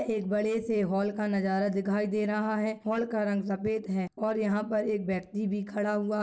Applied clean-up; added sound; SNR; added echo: none; none; none; none.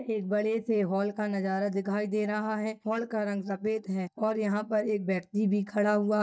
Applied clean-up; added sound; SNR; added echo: neural mask model DeepFilterNet 3.